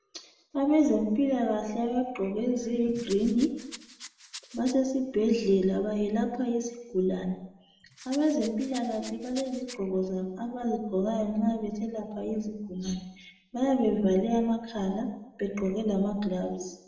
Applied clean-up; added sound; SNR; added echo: none; Rattle; 18 dB; reverberation time 0.8 s.